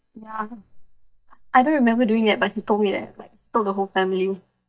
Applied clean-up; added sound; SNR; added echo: neural mask model DeepFilterNet 3.